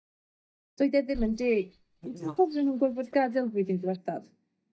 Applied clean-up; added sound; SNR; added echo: neural mask model DeepFilterNet 3.